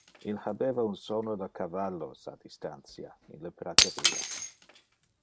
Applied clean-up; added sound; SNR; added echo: none; Shatter; -2 dB; none.